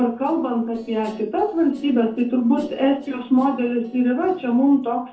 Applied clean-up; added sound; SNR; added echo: neural separator model SepFormer DNS4.